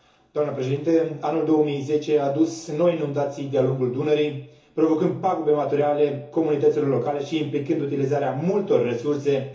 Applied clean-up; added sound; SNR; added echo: none; none; none; reverberation time 0.7 s.